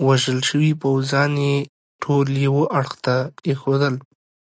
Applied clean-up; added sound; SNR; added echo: none; none; none; none.